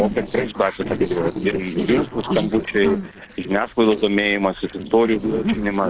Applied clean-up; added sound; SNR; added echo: neural separator model SepFormer DNS4.